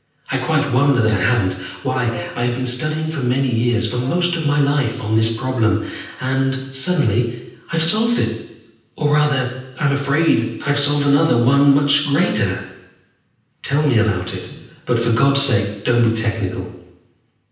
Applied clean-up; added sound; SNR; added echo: none; Brass instrument; 19 dB; reverberation time 0.9 s.